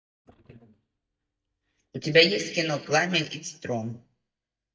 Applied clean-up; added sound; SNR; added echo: neural mask model DeepFilterNet 3.